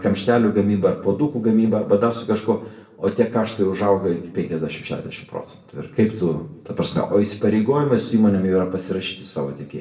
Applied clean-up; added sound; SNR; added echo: none; none; none; reverberation time 0.6 s.